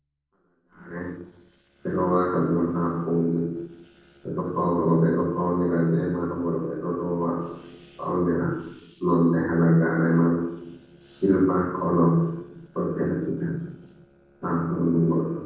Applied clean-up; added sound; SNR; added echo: neural separator model SepFormer DNS4.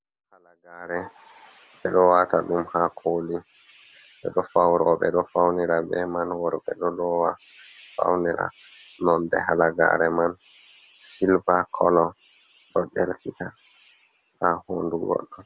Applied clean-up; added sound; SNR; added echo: none; none; none; none.